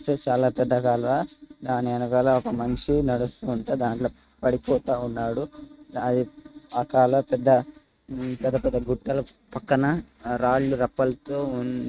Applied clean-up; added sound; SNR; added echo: neural mask model RNNoise.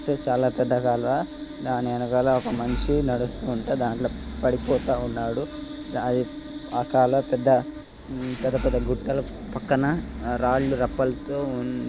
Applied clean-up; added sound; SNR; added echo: none; Engine / Mechanisms; 9 dB; none.